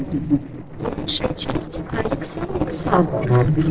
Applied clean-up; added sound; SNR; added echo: neural separator model SepFormer DNS4.